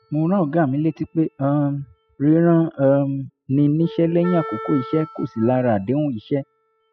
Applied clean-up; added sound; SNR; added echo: classical method spectral subtraction.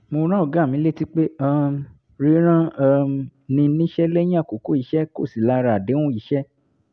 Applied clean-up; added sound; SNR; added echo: none; none; none; none.